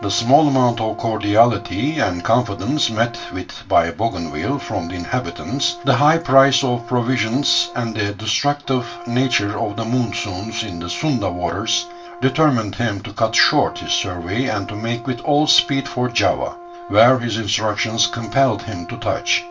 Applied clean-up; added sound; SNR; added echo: none; Brass instrument; 16 dB; reverberation time 0.2 s.